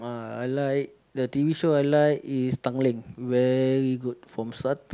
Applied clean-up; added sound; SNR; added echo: none; none; none; none.